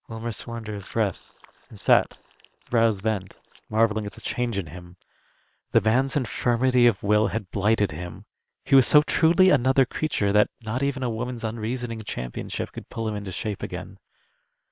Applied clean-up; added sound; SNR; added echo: neural separator model SepFormer WHAM!.